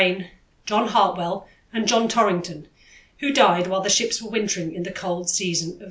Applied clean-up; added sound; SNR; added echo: none; none; none; none.